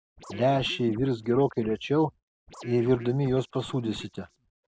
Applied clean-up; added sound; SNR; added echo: none; Scratching (performance technique); 18 dB; none.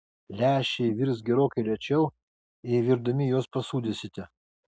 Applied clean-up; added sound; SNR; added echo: none; none; none; none.